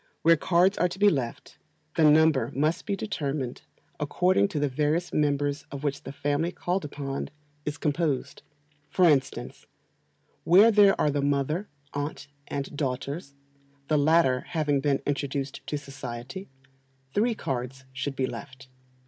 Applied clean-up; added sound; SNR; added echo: none; none; none; none.